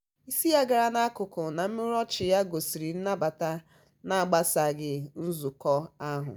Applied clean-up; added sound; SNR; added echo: none; none; none; none.